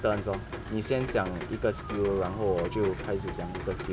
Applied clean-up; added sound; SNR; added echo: none; Rain; 8 dB; none.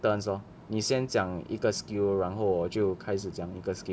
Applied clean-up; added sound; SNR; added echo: none; none; none; none.